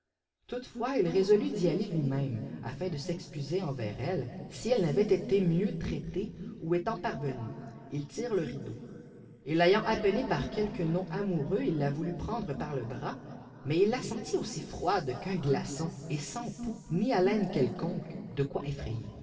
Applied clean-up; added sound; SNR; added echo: none; none; none; reverberation time 2.8 s.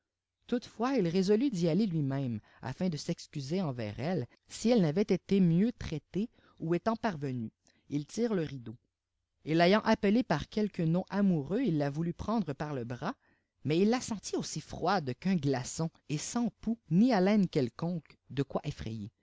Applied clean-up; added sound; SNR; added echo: none; none; none; none.